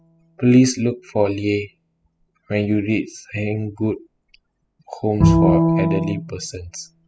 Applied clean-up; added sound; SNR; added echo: classical method spectral subtraction.